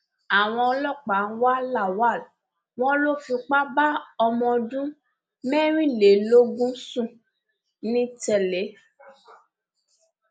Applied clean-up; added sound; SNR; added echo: none; none; none; none.